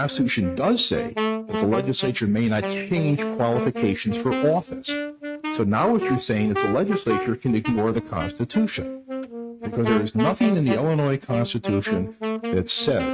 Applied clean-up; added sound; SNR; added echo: neural mask model RNNoise.